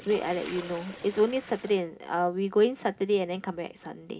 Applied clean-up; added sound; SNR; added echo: none; Sink (filling or washing); 19 dB; reverberation time 0.3 s.